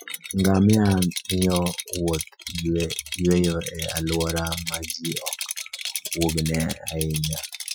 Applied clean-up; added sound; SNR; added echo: classical method Wiener filter.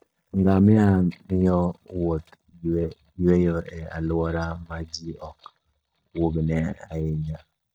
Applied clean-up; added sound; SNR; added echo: neural mask model DeepFilterNet 3.